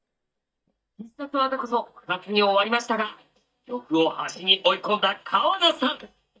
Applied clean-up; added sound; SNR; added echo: neural mask model DeepFilterNet 3.